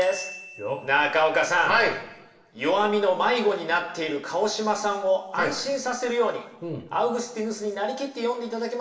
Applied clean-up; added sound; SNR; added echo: none; none; none; reverberation time 1.0 s.